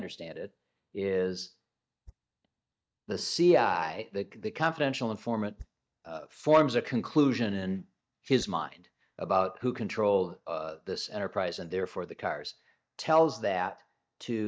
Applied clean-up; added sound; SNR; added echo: neural mask model DeepFilterNet 3.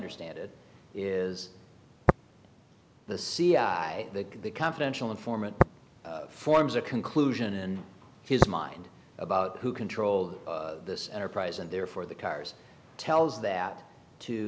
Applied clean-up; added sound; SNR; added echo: none; Tap; 3 dB; none.